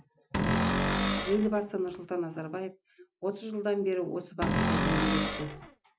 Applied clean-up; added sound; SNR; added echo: none; Cupboard open or close; -4 dB; none.